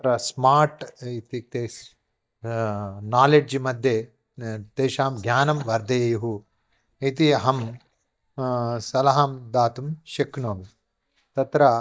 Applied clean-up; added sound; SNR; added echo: neural mask model DeepFilterNet 3.